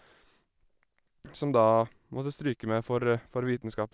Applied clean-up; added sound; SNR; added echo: none; none; none; none.